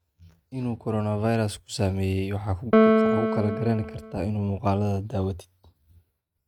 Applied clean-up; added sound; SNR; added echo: neural mask model RNNoise.